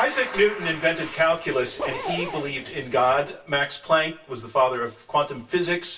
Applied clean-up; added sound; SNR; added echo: none; Zipper (clothing); 11 dB; reverberation time 0.2 s.